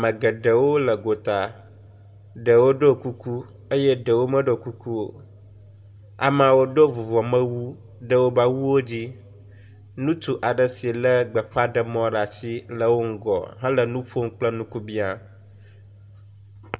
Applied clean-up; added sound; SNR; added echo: none; none; none; reverberation time 1.0 s.